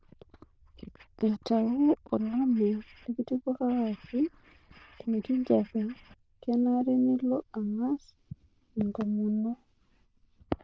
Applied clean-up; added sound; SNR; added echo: neural diffusion model UNIVERSE++.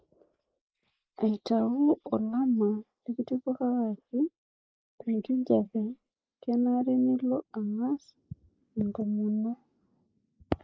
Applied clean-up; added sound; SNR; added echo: neural mask model Resemble Enhance denoiser.